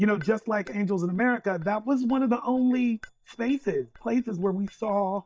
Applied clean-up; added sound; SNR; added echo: neural mask model DeepFilterNet 3.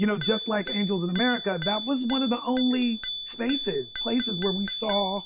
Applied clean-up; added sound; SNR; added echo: none; Bicycle bell; 6 dB; none.